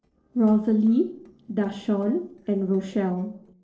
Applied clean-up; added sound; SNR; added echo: neural separator model SepFormer DNS4.